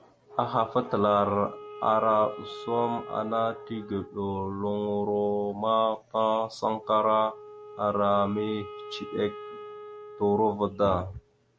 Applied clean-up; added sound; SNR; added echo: none; Wind instrument, woodwind instrument; 16 dB; none.